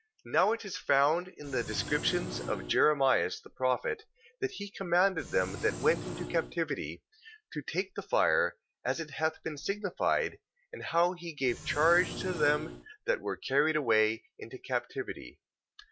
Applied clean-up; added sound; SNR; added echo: none; Engine; 9 dB; none.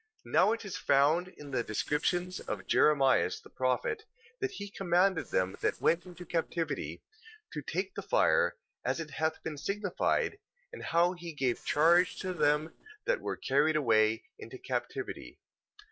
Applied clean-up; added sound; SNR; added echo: neural separator model SepFormer DNS4.